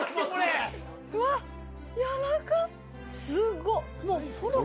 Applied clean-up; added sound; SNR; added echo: none; none; none; none.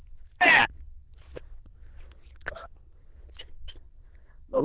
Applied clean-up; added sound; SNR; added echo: neural diffusion model UNIVERSE++.